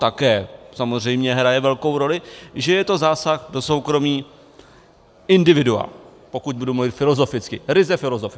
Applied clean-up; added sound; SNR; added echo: none; none; none; none.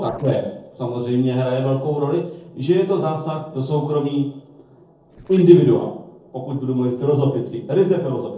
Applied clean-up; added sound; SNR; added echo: neural separator model SepFormer DNS4.